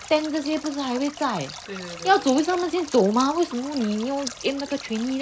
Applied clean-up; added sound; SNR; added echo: none; Stream; 15 dB; none.